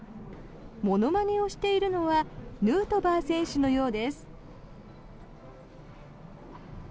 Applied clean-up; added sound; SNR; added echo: none; none; none; none.